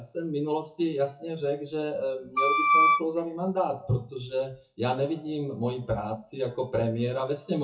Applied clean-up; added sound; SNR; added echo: classical method WPE with log-MMSE.